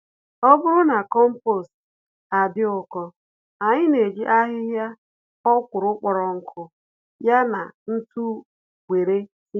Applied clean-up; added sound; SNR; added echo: none; none; none; none.